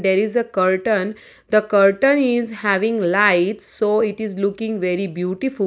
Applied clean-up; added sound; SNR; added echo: none; none; none; none.